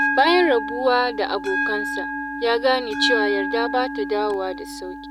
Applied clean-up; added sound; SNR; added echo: none; Bell; 4 dB; none.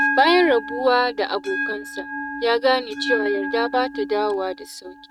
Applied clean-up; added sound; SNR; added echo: neural mask model RNNoise.